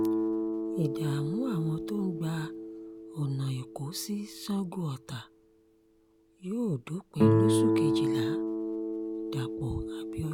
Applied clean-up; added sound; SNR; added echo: none; Guitar; -4 dB; none.